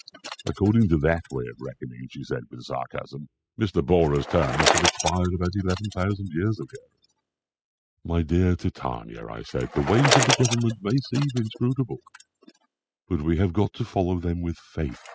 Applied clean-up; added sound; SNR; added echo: classical method spectral subtraction.